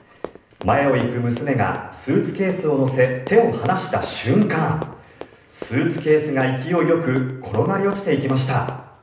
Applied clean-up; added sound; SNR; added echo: none; Run; 18 dB; reverberation time 0.8 s.